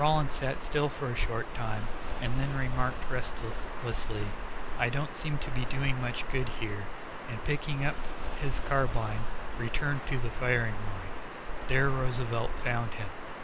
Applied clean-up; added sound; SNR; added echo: none; Water; -2 dB; none.